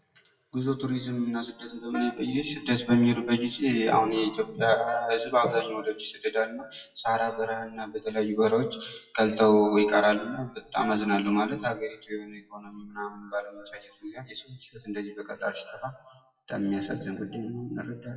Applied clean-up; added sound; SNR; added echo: classical method WPE with log-MMSE.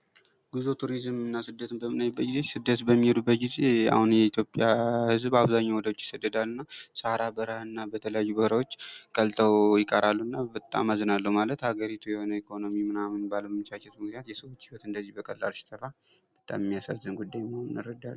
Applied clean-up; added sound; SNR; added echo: none; none; none; none.